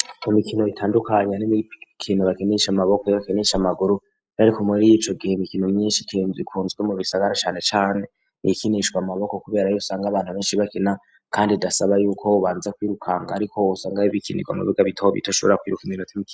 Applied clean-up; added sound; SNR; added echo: neural mask model Resemble Enhance denoiser.